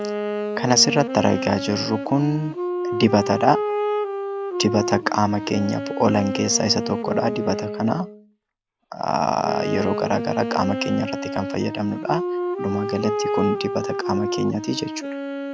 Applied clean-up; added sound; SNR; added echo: none; Wind instrument, woodwind instrument; 4 dB; none.